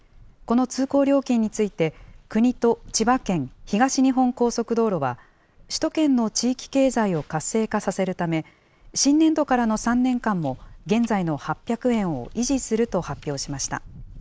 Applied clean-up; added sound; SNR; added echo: none; none; none; none.